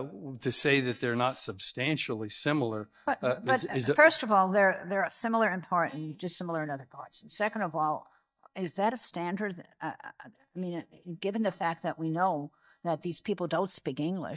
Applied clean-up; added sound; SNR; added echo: neural mask model DeepFilterNet 3.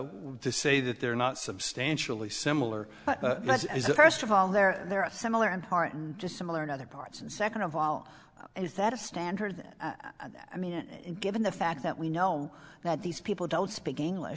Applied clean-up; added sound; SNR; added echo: none; none; none; none.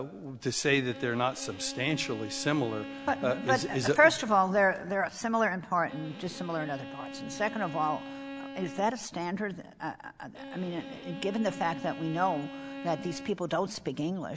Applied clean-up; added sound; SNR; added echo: none; Bowed string instrument; 12 dB; none.